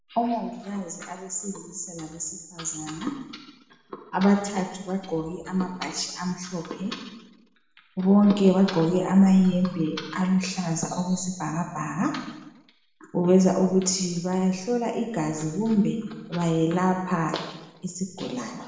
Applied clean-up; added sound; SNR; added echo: none; none; none; reverberation time 1.0 s.